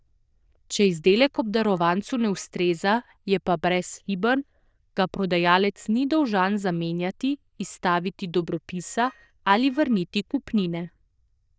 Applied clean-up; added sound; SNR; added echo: neural diffusion model UNIVERSE++.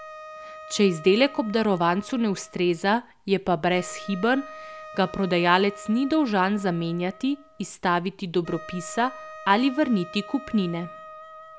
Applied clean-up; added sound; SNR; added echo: none; Wind instrument, woodwind instrument; 17 dB; none.